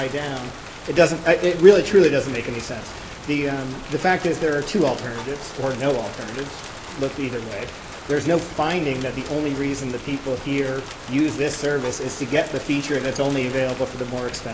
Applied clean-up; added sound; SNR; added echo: none; Rain; 14 dB; none.